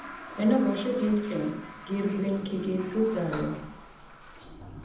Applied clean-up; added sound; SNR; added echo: none; Toilet flush; 14 dB; reverberation time 0.8 s.